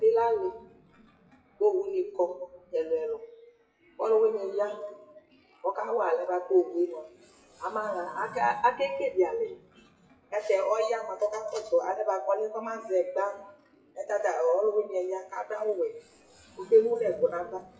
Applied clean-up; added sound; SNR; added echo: classical method WPE with log-MMSE.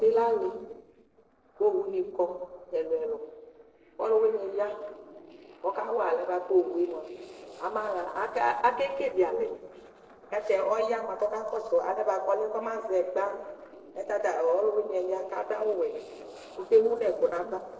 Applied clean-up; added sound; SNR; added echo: neural separator model SepFormer DNS4.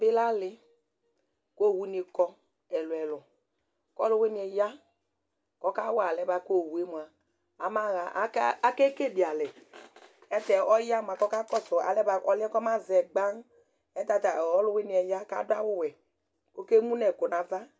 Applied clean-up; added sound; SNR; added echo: none; none; none; none.